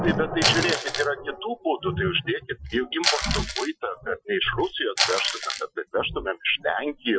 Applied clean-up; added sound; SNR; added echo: classical method Wiener filter.